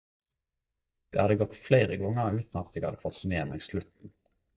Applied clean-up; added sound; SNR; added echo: neural mask model DeepFilterNet 3.